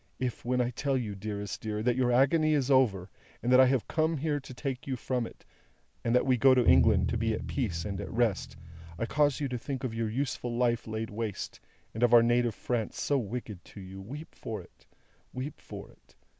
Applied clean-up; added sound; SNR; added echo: none; Bowed string instrument; 2 dB; none.